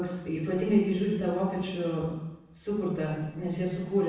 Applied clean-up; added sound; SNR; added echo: neural separator model SepFormer DNS4.